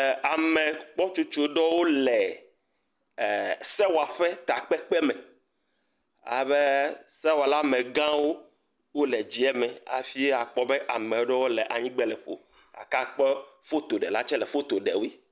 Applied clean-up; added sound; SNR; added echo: none; none; none; none.